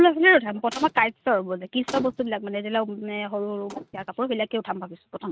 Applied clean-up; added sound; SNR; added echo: neural mask model RNNoise.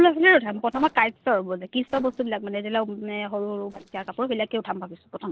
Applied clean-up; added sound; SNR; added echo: neural separator model SepFormer DNS4.